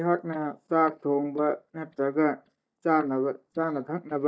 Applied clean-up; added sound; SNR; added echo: neural mask model DeepFilterNet 3.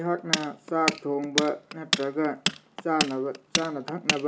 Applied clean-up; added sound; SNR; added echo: none; Tools; 2 dB; reverberation time 0.2 s.